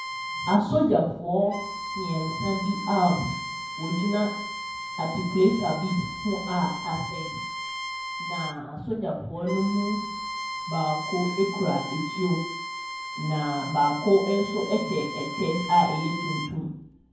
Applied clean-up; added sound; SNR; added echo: none; Bowed string instrument; 8 dB; reverberation time 0.9 s.